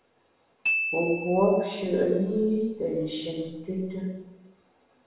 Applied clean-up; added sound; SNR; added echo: none; Glockenspiel; 7 dB; reverberation time 0.9 s.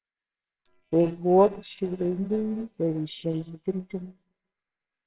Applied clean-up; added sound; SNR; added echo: neural separator model SepFormer WHAMR!.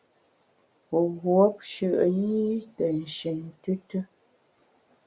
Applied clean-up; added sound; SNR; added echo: none; none; none; none.